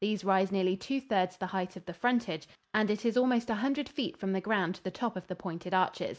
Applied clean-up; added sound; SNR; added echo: none; none; none; none.